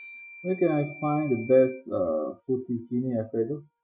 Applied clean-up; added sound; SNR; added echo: classical method Wiener filter.